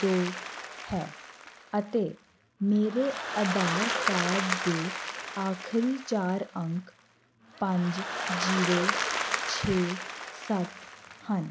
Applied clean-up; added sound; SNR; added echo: none; Applause; 4 dB; none.